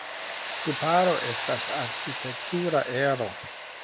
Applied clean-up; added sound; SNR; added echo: none; Tools; 6 dB; none.